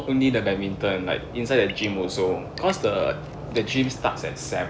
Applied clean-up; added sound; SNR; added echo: none; Drip / Sink (filling or washing) / Water tap, faucet / Water; 20 dB; none.